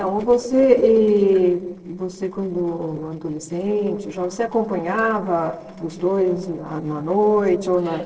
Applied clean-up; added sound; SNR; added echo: neural separator model SepFormer DNS4.